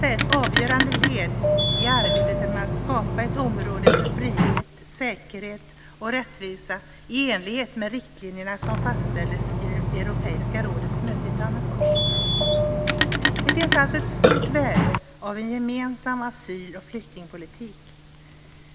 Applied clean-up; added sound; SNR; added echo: none; Telephone + Burping, eructation; -5 dB; none.